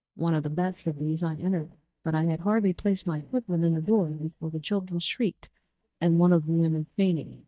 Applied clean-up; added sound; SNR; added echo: neural mask model DeepFilterNet 3.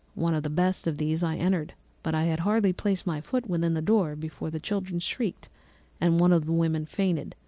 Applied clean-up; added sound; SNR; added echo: none; none; none; none.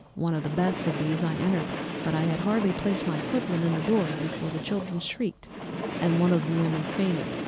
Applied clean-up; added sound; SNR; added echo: none; Train; 6 dB; none.